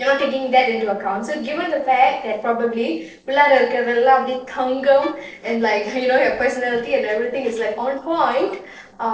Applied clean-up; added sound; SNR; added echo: neural separator model SepFormer DNS4.